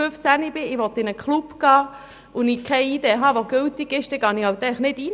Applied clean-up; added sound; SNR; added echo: none; Hi-hat; 16 dB; none.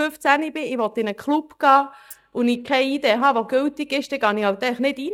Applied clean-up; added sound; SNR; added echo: neural mask model DeepFilterNet 3.